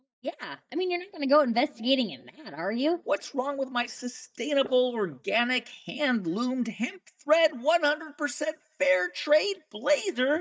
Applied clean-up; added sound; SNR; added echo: neural mask model DeepFilterNet 3.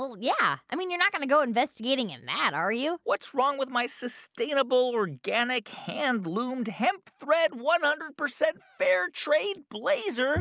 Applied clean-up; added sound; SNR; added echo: none; none; none; none.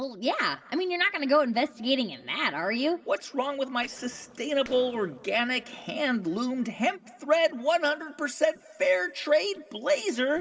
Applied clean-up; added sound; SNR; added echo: neural separator model SepFormer DNS4.